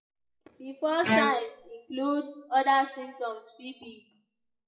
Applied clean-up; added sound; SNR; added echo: classical method WPE with log-MMSE.